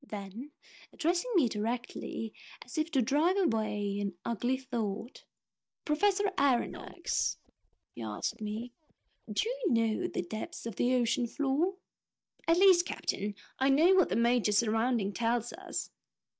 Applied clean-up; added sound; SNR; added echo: neural mask model DeepFilterNet 3.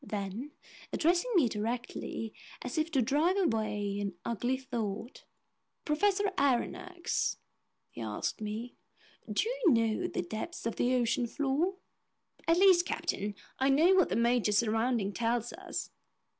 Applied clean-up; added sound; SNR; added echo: none; none; none; none.